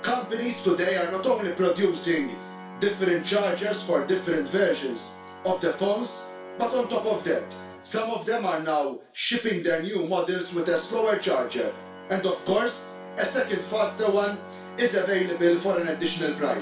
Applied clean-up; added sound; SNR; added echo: none; Organ; 14 dB; reverberation time 0.3 s.